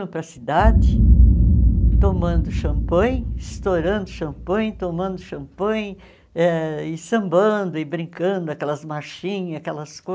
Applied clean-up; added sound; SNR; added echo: none; Boom; -3 dB; none.